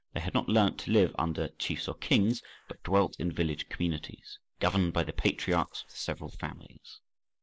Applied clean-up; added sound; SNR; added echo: neural mask model Resemble Enhance denoiser.